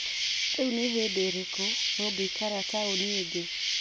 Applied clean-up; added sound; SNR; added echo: none; Insect; -2 dB; none.